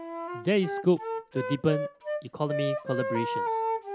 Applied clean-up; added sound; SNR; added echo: none; Wind instrument, woodwind instrument; 3 dB; none.